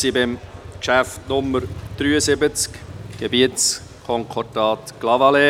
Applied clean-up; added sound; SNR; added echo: none; Motorcycle; 16 dB; none.